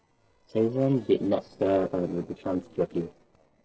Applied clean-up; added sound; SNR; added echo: neural separator model SepFormer DNS4.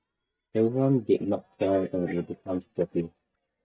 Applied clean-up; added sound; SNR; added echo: neural mask model DeepFilterNet 3.